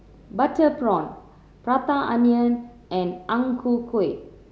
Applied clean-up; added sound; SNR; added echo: none; none; none; none.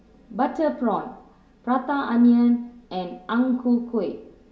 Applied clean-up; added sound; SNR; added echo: none; none; none; reverberation time 0.2 s.